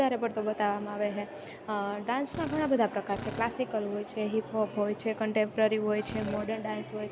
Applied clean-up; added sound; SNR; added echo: none; Drill; 11 dB; none.